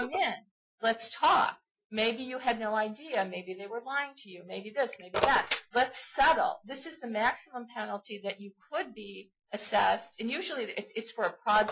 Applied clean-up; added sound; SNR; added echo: classical method Wiener filter.